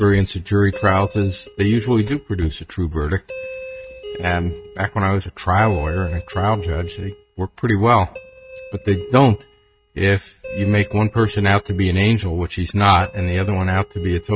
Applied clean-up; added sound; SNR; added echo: neural mask model RNNoise.